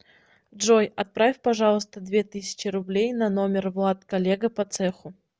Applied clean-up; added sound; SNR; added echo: none; none; none; none.